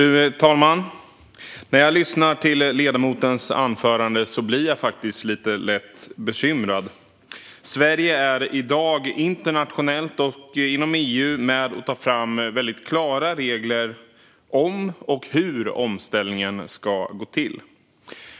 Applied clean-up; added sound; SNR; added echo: none; none; none; none.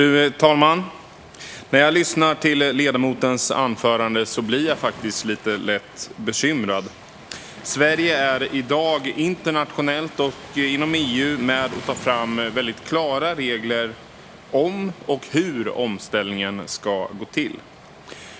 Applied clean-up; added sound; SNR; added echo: none; Waves, surf; 19 dB; none.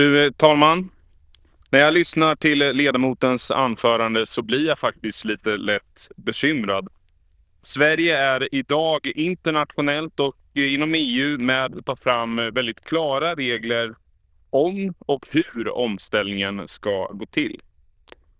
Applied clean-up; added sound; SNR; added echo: neural diffusion model UNIVERSE++.